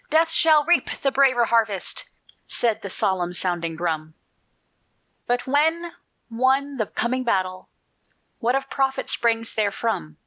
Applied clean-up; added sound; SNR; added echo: none; none; none; none.